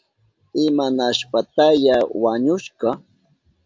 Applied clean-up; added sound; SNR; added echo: none; none; none; none.